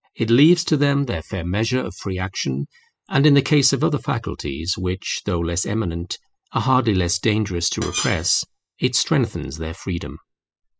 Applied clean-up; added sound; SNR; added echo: classical method spectral subtraction.